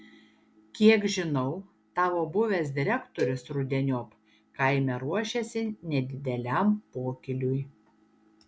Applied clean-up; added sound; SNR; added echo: none; Cowbell; 10 dB; none.